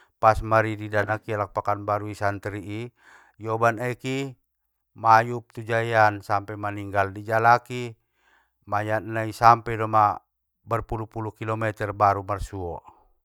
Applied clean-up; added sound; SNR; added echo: neural mask model DeepFilterNet 3.